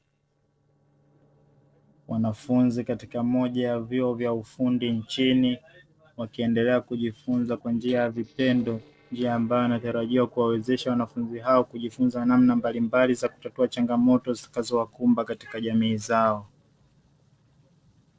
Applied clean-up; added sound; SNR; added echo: neural separator model SepFormer DNS4.